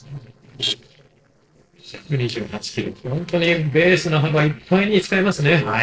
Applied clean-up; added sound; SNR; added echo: neural separator model SepFormer DNS4.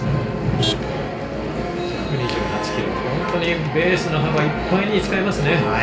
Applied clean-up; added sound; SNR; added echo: none; Motor vehicle (road); 12 dB; reverberation time 0.3 s.